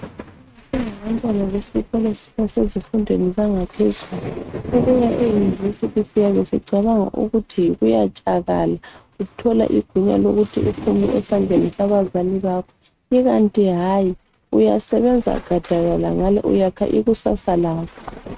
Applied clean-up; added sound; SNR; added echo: neural mask model RNNoise.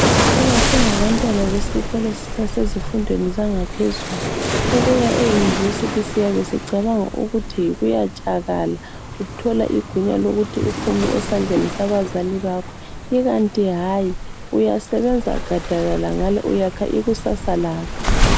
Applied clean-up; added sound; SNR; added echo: none; Waves, surf; 2 dB; none.